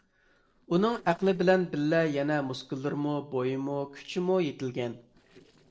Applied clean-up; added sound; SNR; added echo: neural separator model SepFormer DNS4.